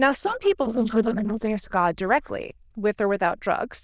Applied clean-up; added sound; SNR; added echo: neural diffusion model UNIVERSE++.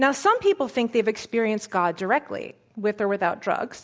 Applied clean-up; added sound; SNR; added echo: none; none; none; none.